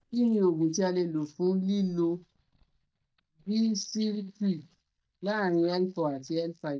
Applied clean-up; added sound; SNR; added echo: neural mask model DeepFilterNet 3.